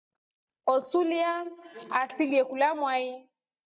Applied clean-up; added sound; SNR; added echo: neural mask model DeepFilterNet 3.